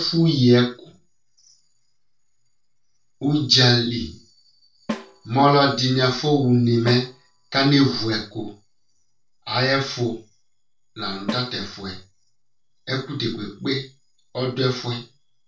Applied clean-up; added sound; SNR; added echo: neural separator model SepFormer DNS4.